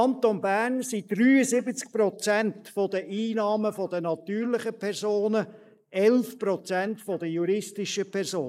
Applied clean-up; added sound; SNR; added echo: neural mask model Resemble Enhance denoiser.